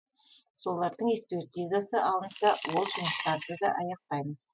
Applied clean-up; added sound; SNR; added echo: classical method spectral subtraction.